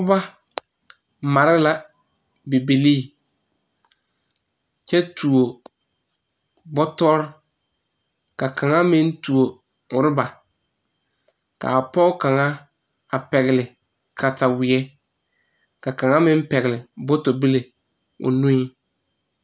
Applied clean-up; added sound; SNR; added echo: none; none; none; none.